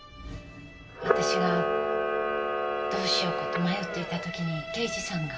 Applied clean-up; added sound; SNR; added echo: none; Camera; -2 dB; reverberation time 1.4 s.